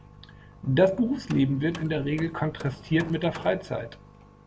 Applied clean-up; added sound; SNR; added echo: none; Hammer; 18 dB; none.